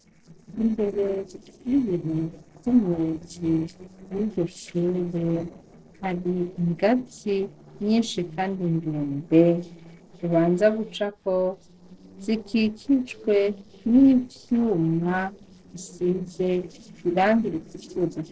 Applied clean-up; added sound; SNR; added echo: neural separator model SepFormer DNS4.